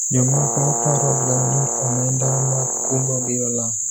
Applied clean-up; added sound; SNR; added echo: none; Brass instrument; 10 dB; none.